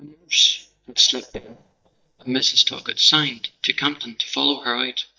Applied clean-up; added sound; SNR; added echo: neural mask model DeepFilterNet 3.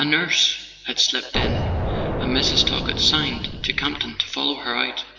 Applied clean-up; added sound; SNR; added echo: none; Explosion; 3 dB; reverberation time 1.4 s.